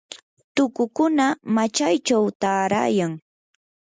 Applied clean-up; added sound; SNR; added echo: none; none; none; none.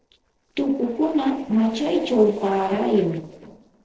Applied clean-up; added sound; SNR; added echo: neural separator model SepFormer DNS4.